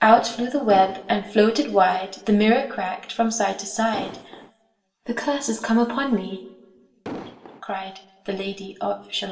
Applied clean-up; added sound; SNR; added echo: none; Explosion; 13 dB; reverberation time 0.7 s.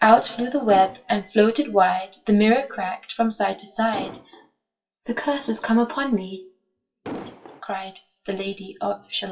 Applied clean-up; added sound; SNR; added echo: classical method WPE with log-MMSE.